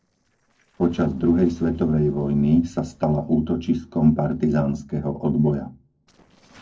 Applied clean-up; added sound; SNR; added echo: neural separator model SepFormer DNS4.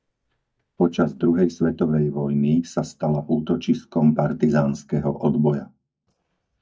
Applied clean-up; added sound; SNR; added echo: neural mask model DeepFilterNet 3.